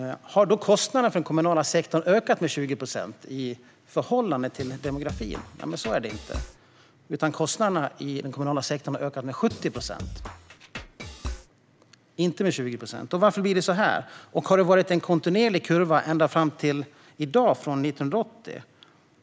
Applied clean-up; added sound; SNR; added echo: none; Drum kit; 12 dB; none.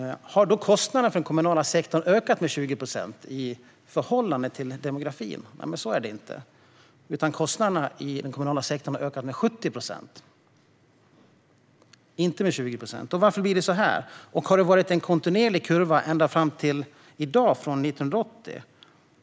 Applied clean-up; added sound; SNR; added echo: none; none; none; none.